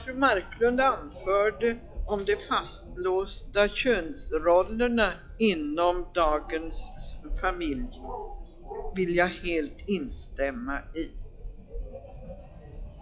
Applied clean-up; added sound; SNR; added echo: classical method log-MMSE.